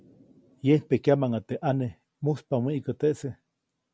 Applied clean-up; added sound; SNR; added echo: none; none; none; none.